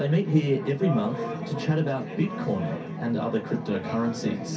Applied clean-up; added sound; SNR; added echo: none; none; none; reverberation time 0.3 s.